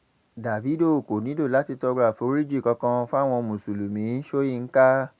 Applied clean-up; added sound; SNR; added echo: none; none; none; none.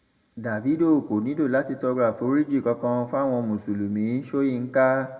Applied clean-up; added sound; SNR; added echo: none; none; none; reverberation time 0.8 s.